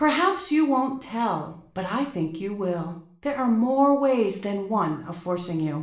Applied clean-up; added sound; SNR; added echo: none; none; none; reverberation time 0.5 s.